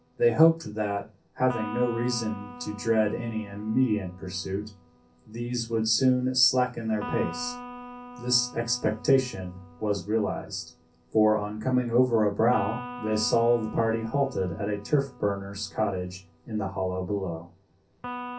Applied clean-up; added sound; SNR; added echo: none; Electric guitar; 16 dB; reverberation time 0.3 s.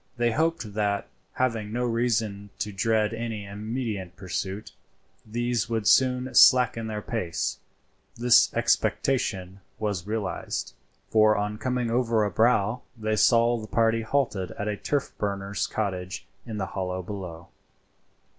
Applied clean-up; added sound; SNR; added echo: none; none; none; none.